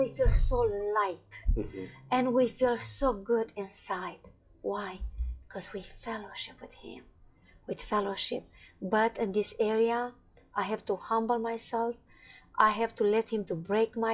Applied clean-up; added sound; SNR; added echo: classical method WPE with log-MMSE.